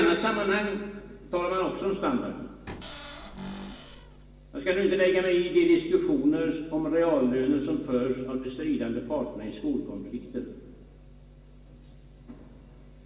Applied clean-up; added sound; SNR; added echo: none; Cupboard open or close / Door; 13 dB; reverberation time 1.1 s.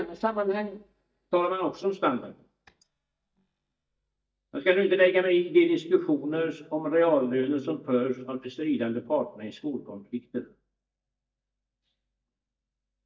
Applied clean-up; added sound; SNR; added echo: neural mask model DeepFilterNet 3.